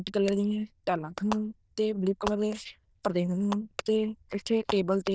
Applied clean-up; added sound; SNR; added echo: neural diffusion model UNIVERSE++.